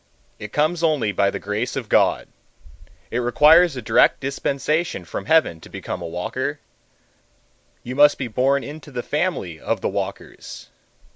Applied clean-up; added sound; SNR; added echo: none; none; none; none.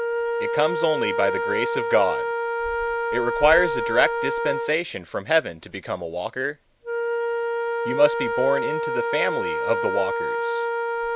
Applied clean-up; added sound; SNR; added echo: none; Wind instrument, woodwind instrument; 1 dB; none.